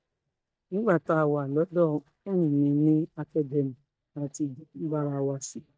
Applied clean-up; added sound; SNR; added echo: neural mask model DeepFilterNet 3.